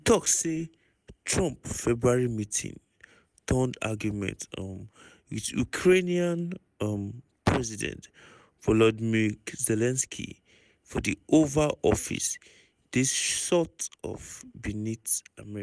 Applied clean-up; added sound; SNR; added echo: none; none; none; none.